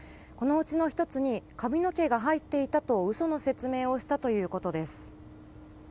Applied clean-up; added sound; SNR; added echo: none; none; none; none.